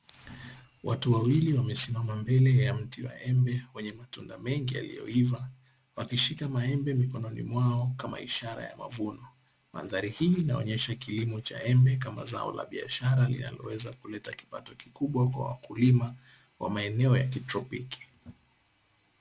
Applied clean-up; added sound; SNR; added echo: none; none; none; none.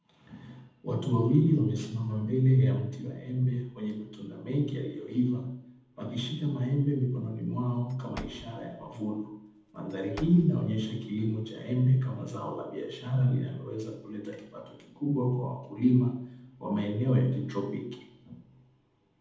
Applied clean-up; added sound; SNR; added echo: none; Slam / Wood; 19 dB; reverberation time 0.8 s.